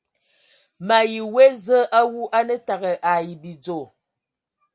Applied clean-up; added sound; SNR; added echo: none; none; none; none.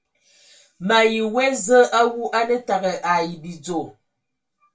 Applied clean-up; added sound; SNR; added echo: none; none; none; reverberation time 0.2 s.